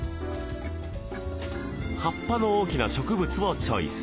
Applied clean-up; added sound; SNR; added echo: none; none; none; none.